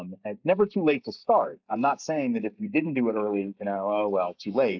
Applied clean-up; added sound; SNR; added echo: neural mask model Resemble Enhance denoiser.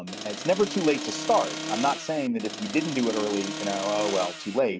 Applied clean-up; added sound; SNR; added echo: none; Accelerating, revving, vroom; 7 dB; none.